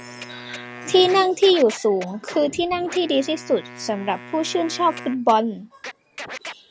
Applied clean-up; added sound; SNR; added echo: none; Wind instrument, woodwind instrument + Scratching (performance technique); 16 dB; none.